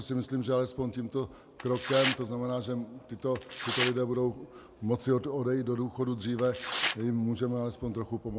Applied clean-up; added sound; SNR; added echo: none; Tearing; 3 dB; none.